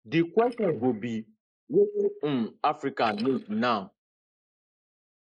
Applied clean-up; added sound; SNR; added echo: neural mask model Resemble Enhance denoiser.